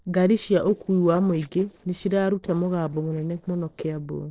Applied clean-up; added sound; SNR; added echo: neural separator model SepFormer DNS4.